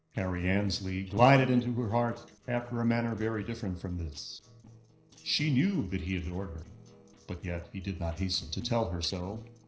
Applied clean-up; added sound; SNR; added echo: neural separator model SepFormer DNS4.